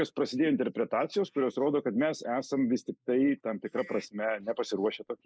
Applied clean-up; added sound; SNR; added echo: neural mask model Resemble Enhance denoiser.